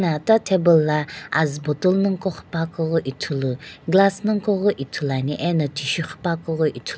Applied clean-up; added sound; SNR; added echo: none; none; none; none.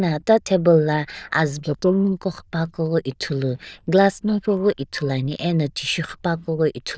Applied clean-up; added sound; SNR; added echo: neural diffusion model UNIVERSE++.